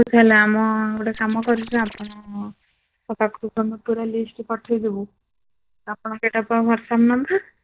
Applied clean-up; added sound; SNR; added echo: neural mask model DeepFilterNet 3.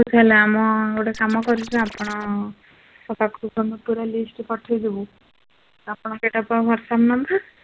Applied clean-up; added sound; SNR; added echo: none; Scratching (performance technique); 18 dB; none.